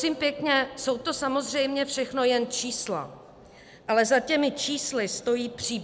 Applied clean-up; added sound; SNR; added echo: none; none; none; none.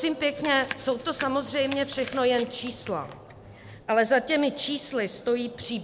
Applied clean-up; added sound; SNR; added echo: none; Chewing, mastication; 14 dB; none.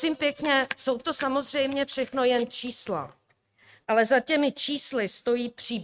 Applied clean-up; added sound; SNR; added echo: neural mask model RNNoise.